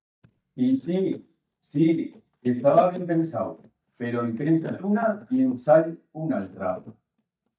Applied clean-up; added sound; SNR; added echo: neural mask model DeepFilterNet 3.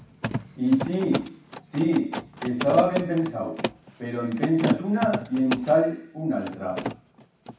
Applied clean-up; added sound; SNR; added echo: none; Mechanisms; 7 dB; reverberation time 0.7 s.